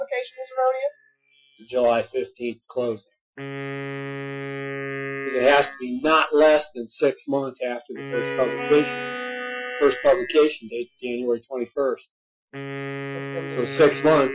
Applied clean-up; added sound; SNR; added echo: classical method Wiener filter.